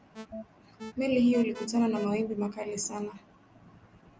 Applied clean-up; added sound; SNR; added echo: none; Alarm; 13 dB; none.